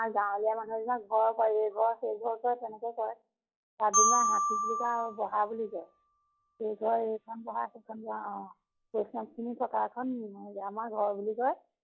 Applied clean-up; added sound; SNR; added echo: classical method log-MMSE.